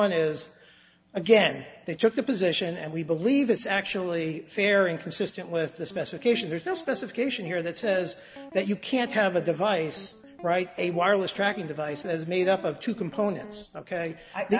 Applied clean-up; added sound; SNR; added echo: none; Guitar; 19 dB; none.